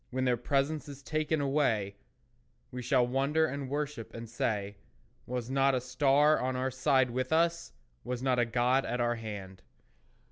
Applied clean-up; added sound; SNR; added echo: none; none; none; none.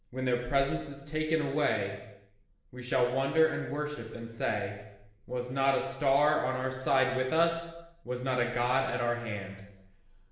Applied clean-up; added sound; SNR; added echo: none; none; none; reverberation time 0.9 s.